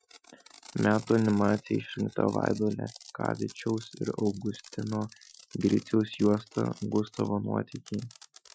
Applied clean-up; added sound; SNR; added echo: classical method Wiener filter.